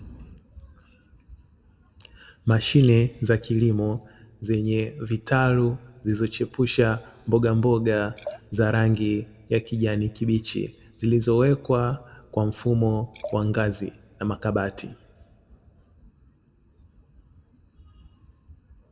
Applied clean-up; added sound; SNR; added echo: none; Liquid; 19 dB; reverberation time 0.7 s.